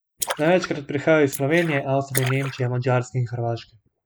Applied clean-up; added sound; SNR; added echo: neural mask model Resemble Enhance denoiser.